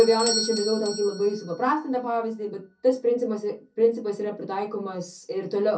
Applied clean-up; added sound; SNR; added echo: none; Bell / Doorbell; 11 dB; reverberation time 0.3 s.